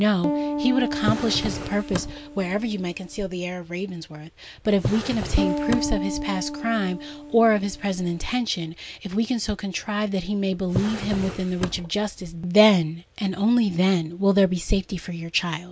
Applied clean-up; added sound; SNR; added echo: none; Drawer open or close + Piano; 6 dB; none.